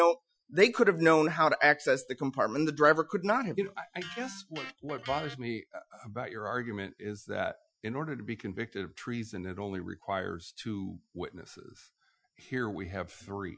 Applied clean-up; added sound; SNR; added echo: classical method Wiener filter.